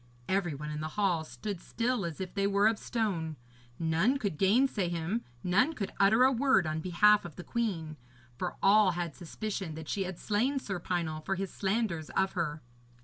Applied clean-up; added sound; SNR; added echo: none; none; none; none.